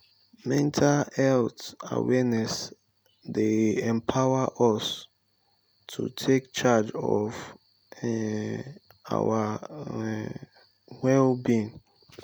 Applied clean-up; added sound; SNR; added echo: none; none; none; none.